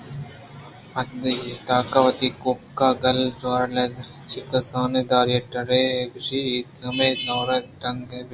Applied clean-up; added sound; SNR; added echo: none; none; none; none.